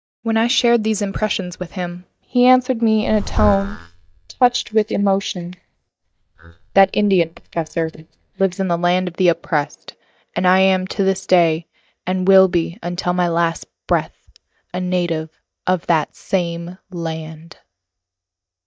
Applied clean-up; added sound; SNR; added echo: neural mask model DeepFilterNet 3.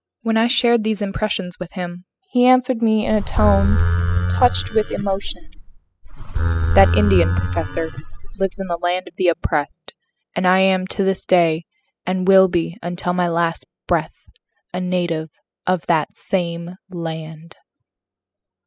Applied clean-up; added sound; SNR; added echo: classical method spectral subtraction.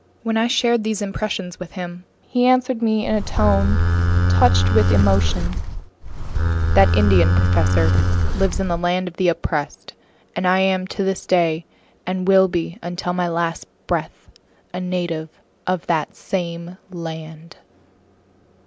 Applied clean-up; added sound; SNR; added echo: none; Livestock, farm animals, working animals; -5 dB; none.